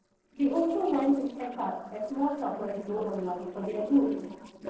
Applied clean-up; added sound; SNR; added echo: neural separator model SepFormer DNS4.